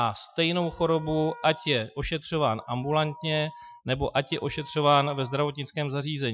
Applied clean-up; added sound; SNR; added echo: classical method Wiener filter.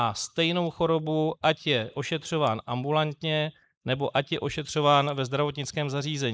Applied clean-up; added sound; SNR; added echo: neural mask model Resemble Enhance denoiser.